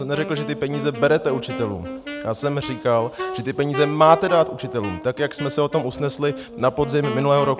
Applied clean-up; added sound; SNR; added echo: none; Wind instrument, woodwind instrument; 11 dB; none.